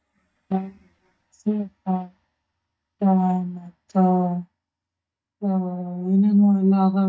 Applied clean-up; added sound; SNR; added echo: neural mask model DeepFilterNet 3.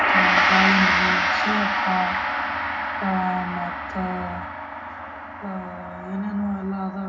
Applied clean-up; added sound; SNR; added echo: none; Gong; -4 dB; reverberation time 0.3 s.